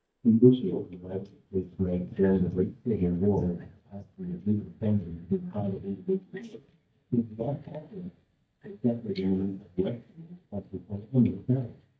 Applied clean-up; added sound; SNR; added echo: neural mask model DeepFilterNet 3.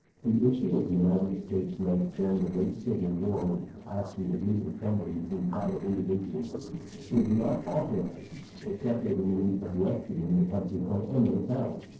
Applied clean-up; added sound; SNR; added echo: neural separator model SepFormer DNS4.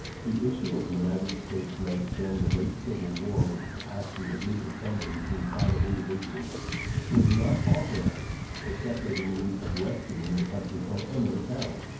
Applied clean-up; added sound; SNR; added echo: none; Wind / Ocean / Boat, Water vehicle; 0 dB; reverberation time 0.9 s.